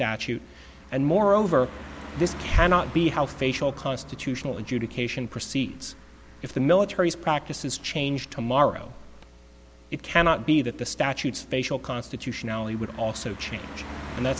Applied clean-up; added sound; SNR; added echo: none; Car passing by; 17 dB; none.